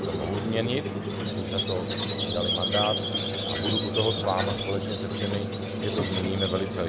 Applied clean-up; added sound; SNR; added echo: none; Squeak; -2 dB; none.